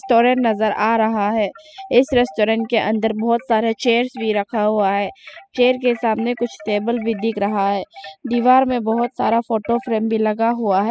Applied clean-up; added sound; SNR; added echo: classical method spectral subtraction.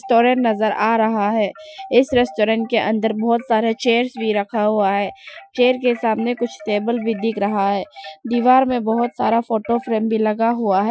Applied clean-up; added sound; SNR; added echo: classical method Wiener filter.